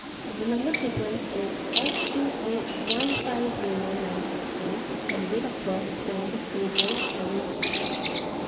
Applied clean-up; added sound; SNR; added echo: neural mask model Resemble Enhance denoiser.